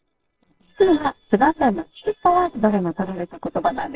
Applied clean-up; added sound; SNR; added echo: neural separator model SepFormer WHAMR!.